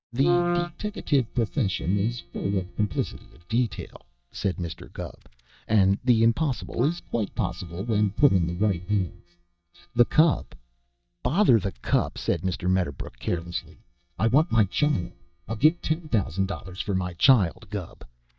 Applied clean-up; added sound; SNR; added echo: neural mask model DeepFilterNet 3.